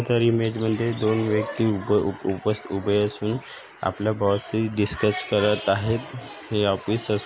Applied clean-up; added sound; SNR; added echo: none; none; none; none.